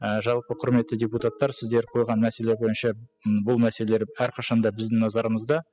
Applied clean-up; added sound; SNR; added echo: classical method spectral subtraction.